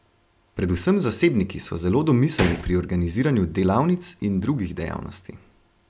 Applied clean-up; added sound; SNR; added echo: none; Gunshot, gunfire; 11 dB; none.